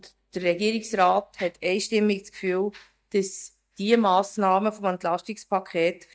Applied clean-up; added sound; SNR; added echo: neural mask model DeepFilterNet 3.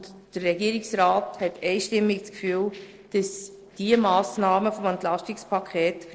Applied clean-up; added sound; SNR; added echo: neural separator model SepFormer DNS4.